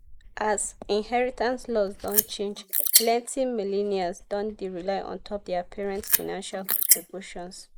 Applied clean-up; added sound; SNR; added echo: neural mask model Resemble Enhance denoiser.